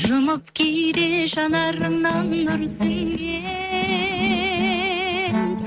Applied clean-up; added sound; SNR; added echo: neural mask model RNNoise.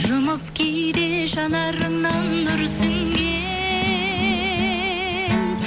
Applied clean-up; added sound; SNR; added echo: none; Rain; 15 dB; none.